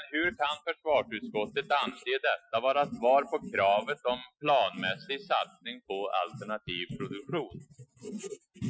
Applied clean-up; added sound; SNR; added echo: classical method Wiener filter.